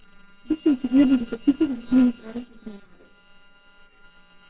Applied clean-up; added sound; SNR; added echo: neural separator model SepFormer WHAMR!.